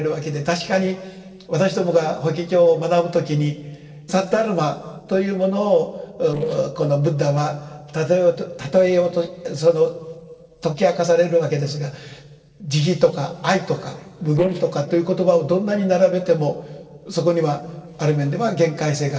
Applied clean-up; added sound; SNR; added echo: neural separator model SepFormer DNS4.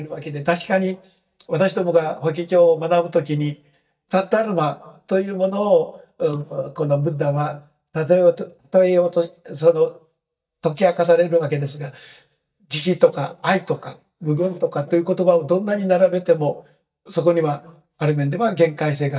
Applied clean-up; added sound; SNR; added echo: neural mask model DeepFilterNet 3.